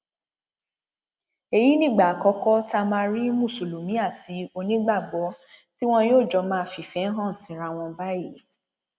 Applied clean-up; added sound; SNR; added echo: none; none; none; none.